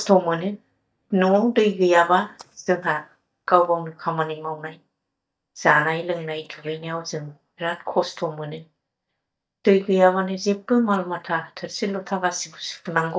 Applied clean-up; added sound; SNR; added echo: neural mask model DeepFilterNet 3.